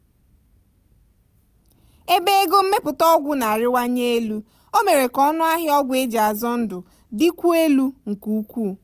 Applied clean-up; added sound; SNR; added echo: none; none; none; none.